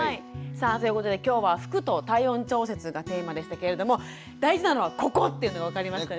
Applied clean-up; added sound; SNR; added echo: none; none; none; none.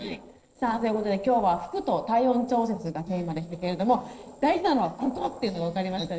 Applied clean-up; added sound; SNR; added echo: neural separator model SepFormer DNS4.